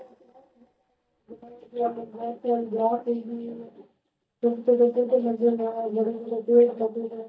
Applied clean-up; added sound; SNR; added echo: neural mask model DeepFilterNet 3.